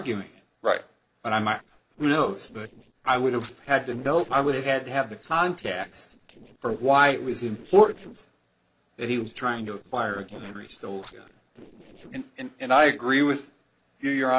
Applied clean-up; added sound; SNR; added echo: neural separator model SepFormer DNS4.